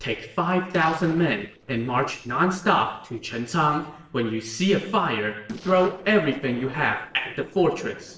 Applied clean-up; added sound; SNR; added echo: neural separator model SepFormer DNS4.